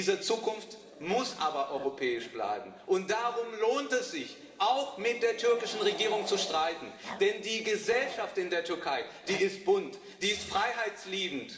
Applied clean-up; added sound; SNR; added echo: none; Growling; 17 dB; reverberation time 2.3 s.